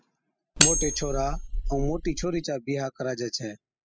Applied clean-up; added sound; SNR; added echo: classical method spectral subtraction.